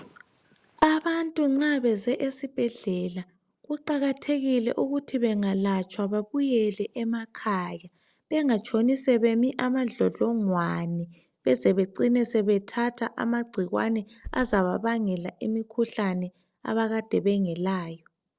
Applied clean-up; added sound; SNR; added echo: neural separator model SepFormer DNS4.